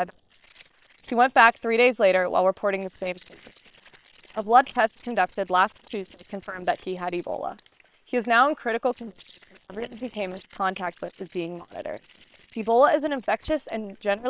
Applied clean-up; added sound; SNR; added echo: neural separator model SepFormer WHAM!.